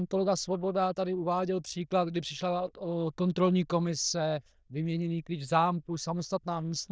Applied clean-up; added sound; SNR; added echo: neural diffusion model UNIVERSE++.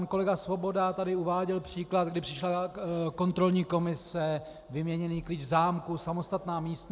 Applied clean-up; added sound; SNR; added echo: none; none; none; none.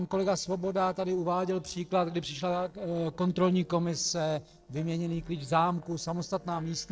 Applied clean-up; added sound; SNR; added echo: neural separator model SepFormer DNS4.